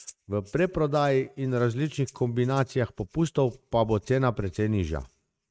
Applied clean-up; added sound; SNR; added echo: neural mask model RNNoise.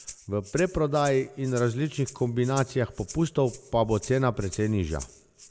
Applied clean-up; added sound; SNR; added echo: none; Rattle (instrument); 19 dB; none.